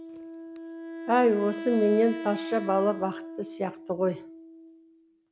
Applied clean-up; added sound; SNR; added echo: none; Wind instrument, woodwind instrument; 10 dB; none.